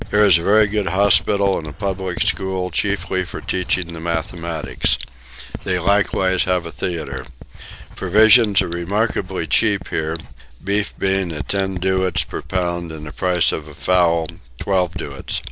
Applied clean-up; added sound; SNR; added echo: none; Writing; 11 dB; none.